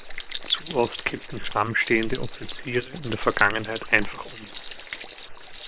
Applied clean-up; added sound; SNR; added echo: neural separator model SepFormer WHAM!.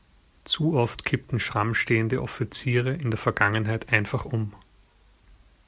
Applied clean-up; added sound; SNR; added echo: none; none; none; none.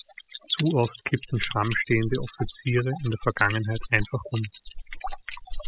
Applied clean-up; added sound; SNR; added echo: classical method spectral subtraction.